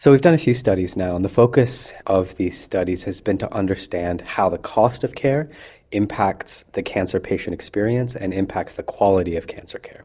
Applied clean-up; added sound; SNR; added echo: none; none; none; none.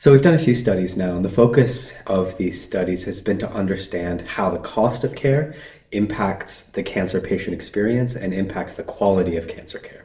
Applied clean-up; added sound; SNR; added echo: none; none; none; reverberation time 0.5 s.